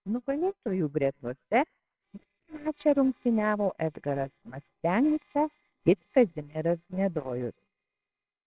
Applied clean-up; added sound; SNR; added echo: neural separator model SepFormer WHAMR!.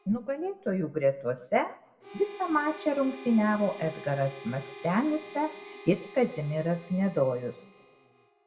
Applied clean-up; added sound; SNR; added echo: none; Harmonica; 18 dB; reverberation time 0.6 s.